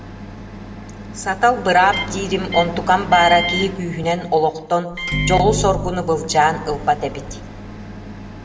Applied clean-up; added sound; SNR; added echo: none; Microwave oven; 7 dB; reverberation time 0.9 s.